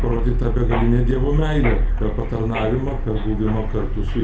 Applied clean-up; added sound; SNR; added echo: none; Mechanisms; 17 dB; reverberation time 0.5 s.